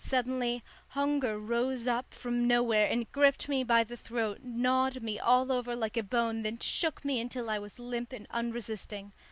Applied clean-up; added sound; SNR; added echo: none; none; none; none.